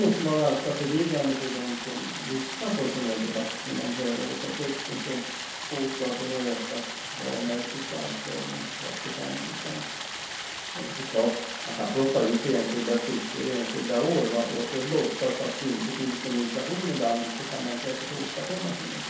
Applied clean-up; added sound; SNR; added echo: none; Stream; 6 dB; reverberation time 0.6 s.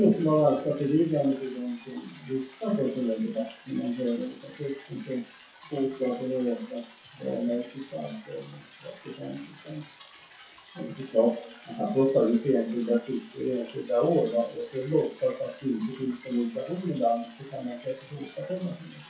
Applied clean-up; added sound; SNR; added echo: classical method WPE with log-MMSE.